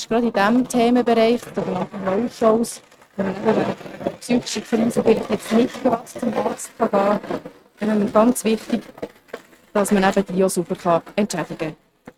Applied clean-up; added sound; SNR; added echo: neural mask model RNNoise.